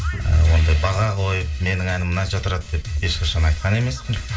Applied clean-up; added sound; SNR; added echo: none; Bowed string instrument; 19 dB; reverberation time 0.2 s.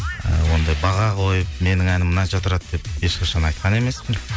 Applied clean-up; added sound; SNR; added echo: none; none; none; none.